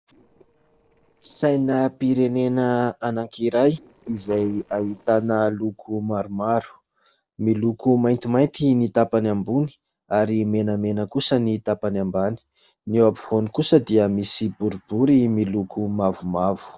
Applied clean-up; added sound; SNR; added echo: neural separator model SepFormer DNS4.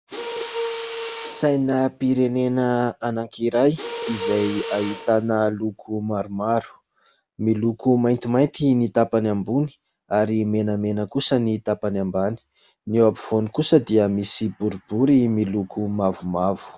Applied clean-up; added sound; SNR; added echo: none; Mechanisms; 11 dB; none.